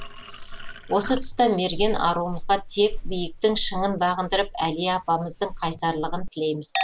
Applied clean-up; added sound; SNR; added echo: none; Chink, clink; 6 dB; none.